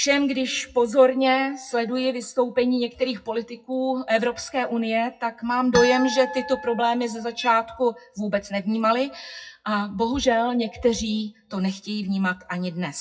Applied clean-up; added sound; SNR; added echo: classical method WPE with log-MMSE.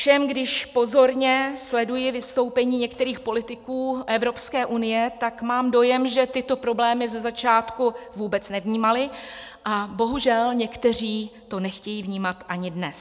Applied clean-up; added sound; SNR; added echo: none; none; none; none.